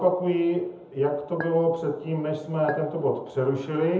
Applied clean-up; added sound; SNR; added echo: none; Chink, clink; 13 dB; reverberation time 0.7 s.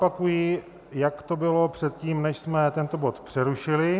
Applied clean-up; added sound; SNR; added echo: none; none; none; none.